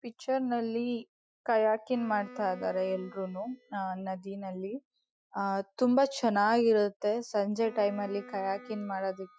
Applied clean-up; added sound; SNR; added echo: classical method Wiener filter.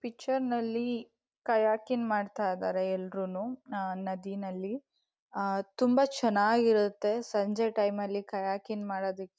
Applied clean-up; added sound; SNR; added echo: none; none; none; none.